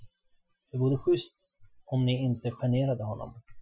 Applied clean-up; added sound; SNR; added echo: classical method Wiener filter.